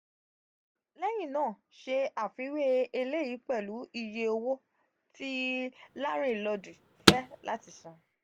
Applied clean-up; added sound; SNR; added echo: none; Car; -3 dB; none.